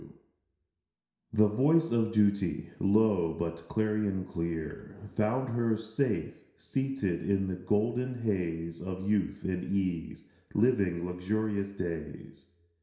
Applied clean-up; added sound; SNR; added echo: none; none; none; reverberation time 0.7 s.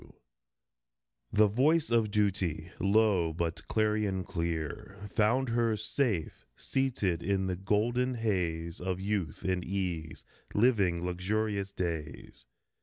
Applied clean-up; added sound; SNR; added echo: none; none; none; none.